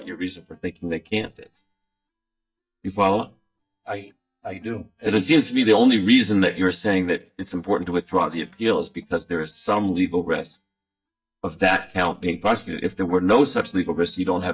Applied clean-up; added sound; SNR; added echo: neural mask model DeepFilterNet 3.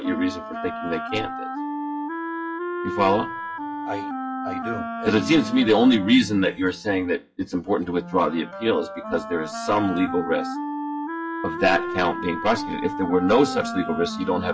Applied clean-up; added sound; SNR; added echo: classical method WPE with log-MMSE.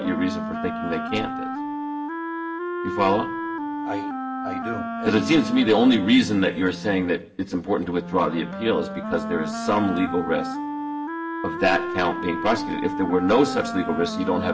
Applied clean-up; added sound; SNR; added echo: none; Wind instrument, woodwind instrument; 6 dB; reverberation time 0.7 s.